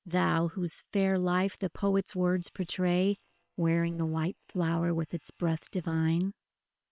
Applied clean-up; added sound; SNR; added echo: neural separator model SepFormer WHAM!.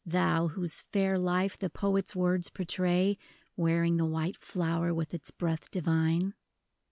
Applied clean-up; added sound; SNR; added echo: none; none; none; none.